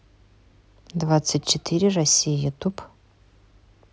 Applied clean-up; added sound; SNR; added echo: none; none; none; none.